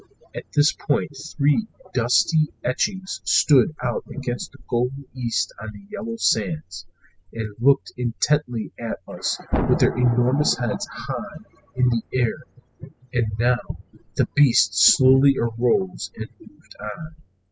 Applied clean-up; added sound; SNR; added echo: classical method spectral subtraction.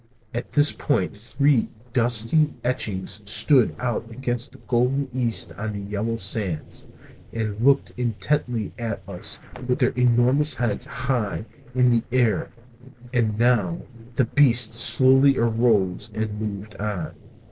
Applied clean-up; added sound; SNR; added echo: neural separator model SepFormer DNS4.